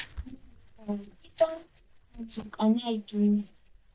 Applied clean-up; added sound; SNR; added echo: neural mask model DeepFilterNet 3.